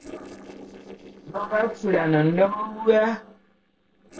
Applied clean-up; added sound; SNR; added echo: neural separator model SepFormer DNS4.